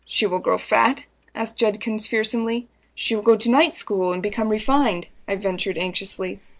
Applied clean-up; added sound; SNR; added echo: neural separator model SepFormer DNS4.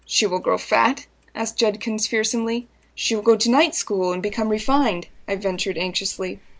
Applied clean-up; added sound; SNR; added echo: none; Clock; 15 dB; none.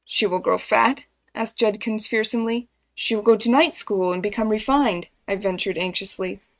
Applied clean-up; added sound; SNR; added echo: neural mask model RNNoise.